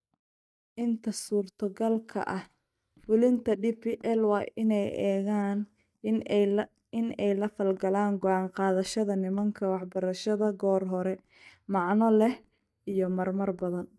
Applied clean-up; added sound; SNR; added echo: neural mask model DeepFilterNet 3.